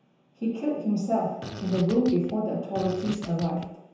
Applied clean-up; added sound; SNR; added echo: none; Fart; 12 dB; reverberation time 0.9 s.